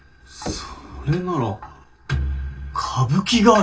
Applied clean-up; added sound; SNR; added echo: neural separator model SepFormer DNS4.